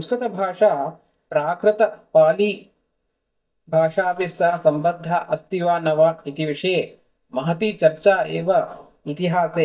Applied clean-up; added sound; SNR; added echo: neural mask model DeepFilterNet 3.